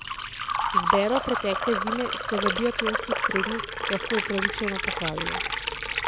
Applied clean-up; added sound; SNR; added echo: none; Liquid; -2 dB; none.